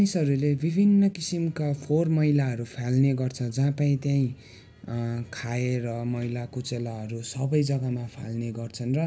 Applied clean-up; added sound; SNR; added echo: none; none; none; none.